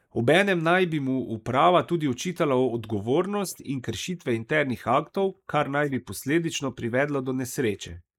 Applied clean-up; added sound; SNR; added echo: neural mask model Resemble Enhance denoiser.